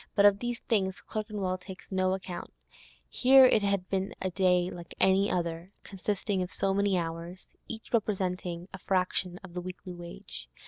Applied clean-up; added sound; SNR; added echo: none; none; none; none.